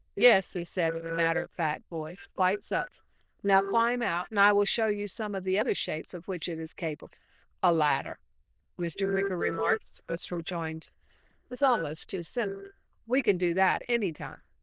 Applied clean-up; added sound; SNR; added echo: neural diffusion model UNIVERSE++.